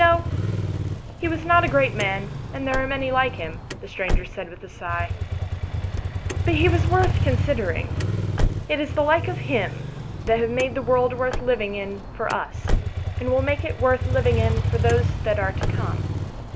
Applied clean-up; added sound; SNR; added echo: none; Motorcycle + Car; 1 dB; none.